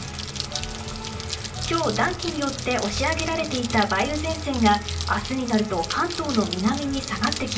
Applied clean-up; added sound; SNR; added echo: none; Rain; 10 dB; reverberation time 0.2 s.